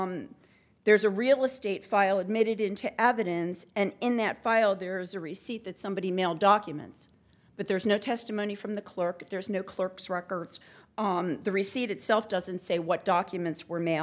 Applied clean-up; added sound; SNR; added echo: none; none; none; none.